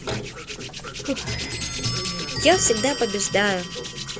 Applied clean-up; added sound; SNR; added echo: none; Clock + Hands; 4 dB; none.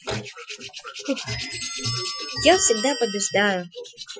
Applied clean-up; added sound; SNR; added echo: classical method Wiener filter.